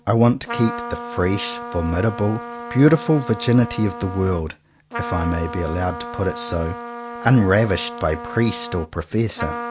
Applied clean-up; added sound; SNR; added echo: none; Trumpet; 11 dB; none.